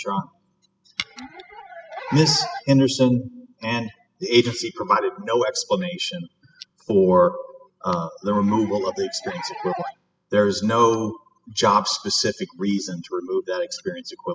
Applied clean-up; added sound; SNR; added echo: classical method spectral subtraction.